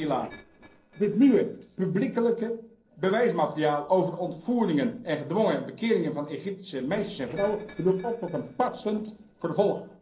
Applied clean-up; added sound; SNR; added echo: neural separator model SepFormer DNS4.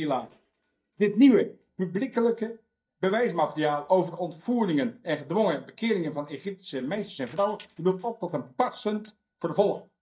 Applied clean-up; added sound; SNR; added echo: neural mask model DeepFilterNet 3.